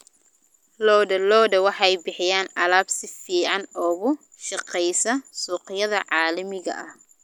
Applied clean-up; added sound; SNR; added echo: none; none; none; none.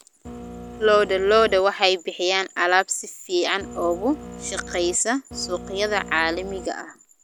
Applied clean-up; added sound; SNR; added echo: none; Printer; 14 dB; none.